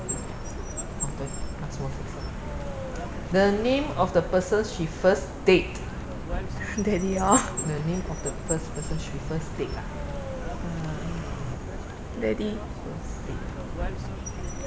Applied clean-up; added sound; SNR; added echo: none; Car; 4 dB; none.